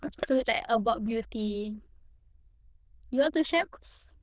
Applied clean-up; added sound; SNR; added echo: neural diffusion model UNIVERSE++.